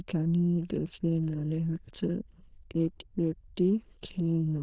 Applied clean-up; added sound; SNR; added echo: neural diffusion model UNIVERSE++.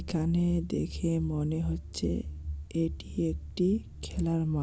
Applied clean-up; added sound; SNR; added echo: none; none; none; none.